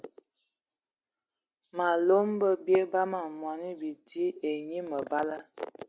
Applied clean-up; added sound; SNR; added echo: none; none; none; none.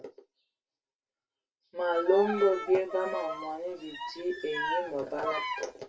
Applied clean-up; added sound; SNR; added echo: none; Bowed string instrument; 5 dB; reverberation time 0.2 s.